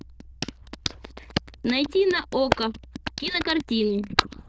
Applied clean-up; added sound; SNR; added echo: neural diffusion model UNIVERSE++.